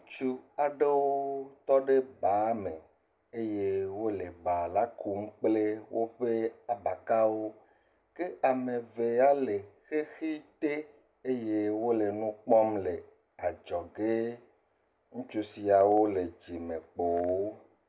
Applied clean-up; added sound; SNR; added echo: none; none; none; none.